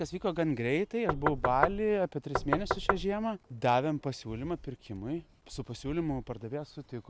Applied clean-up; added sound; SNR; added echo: none; Knock; 1 dB; none.